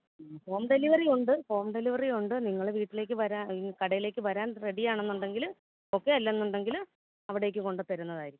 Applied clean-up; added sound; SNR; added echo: none; none; none; none.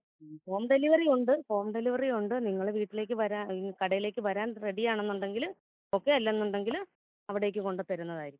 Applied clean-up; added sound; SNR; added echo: neural mask model Resemble Enhance denoiser.